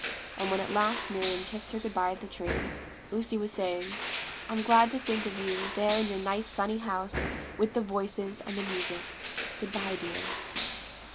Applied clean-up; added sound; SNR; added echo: none; Crushing; 3 dB; none.